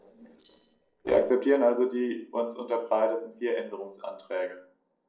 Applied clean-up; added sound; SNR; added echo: neural separator model SepFormer DNS4.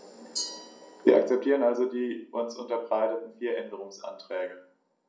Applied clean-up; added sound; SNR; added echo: none; Glass; 17 dB; reverberation time 0.6 s.